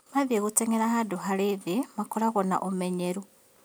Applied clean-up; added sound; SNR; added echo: none; none; none; none.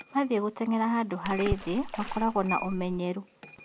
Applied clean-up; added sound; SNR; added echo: none; Water / Splash, splatter + Coin (dropping); 6 dB; none.